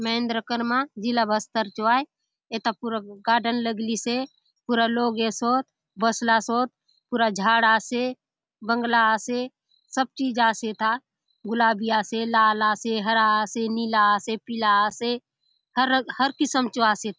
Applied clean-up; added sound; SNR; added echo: none; none; none; none.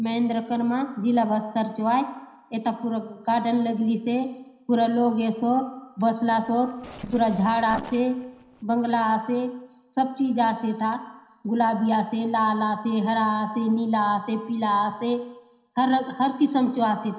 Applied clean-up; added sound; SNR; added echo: neural separator model SepFormer DNS4.